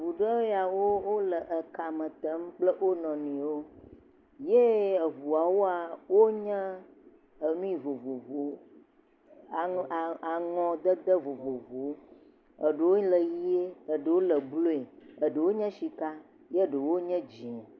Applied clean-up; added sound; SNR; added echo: none; Wind instrument, woodwind instrument; 19 dB; none.